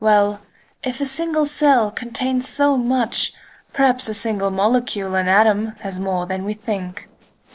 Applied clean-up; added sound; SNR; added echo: neural separator model SepFormer DNS4.